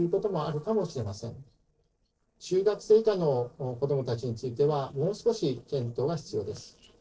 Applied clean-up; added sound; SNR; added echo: neural separator model SepFormer DNS4.